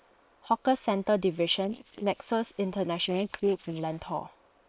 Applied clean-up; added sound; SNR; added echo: neural separator model SepFormer WHAM!.